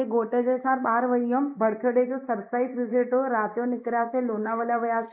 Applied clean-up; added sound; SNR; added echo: neural mask model Resemble Enhance denoiser.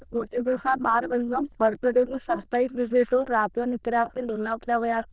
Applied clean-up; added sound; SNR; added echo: neural diffusion model UNIVERSE++.